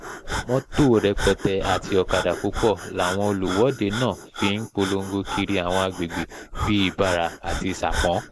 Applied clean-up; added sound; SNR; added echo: neural mask model Resemble Enhance denoiser.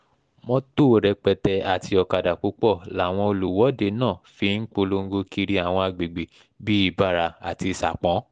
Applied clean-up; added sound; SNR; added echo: none; none; none; none.